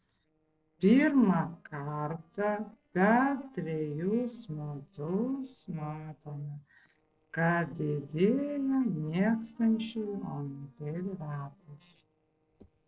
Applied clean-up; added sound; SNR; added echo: neural separator model SepFormer DNS4.